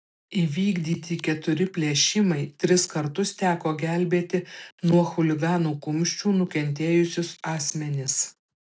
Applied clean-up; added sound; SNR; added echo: none; none; none; none.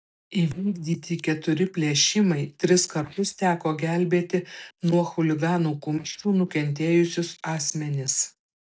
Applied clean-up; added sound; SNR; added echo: neural mask model DeepFilterNet 3.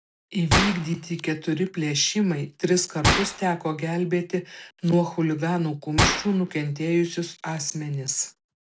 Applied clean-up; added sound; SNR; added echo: none; Gunshot, gunfire; 4 dB; none.